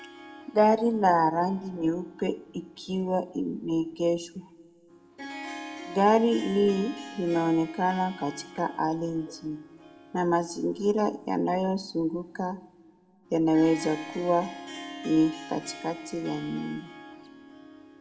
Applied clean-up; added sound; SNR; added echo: none; Harp; 16 dB; reverberation time 1.2 s.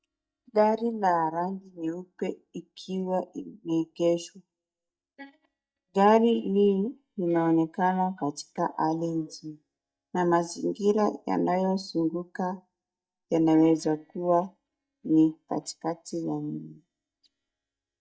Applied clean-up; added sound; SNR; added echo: neural mask model DeepFilterNet 3.